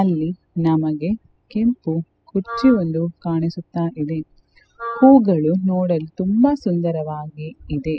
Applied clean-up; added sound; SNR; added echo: classical method spectral subtraction.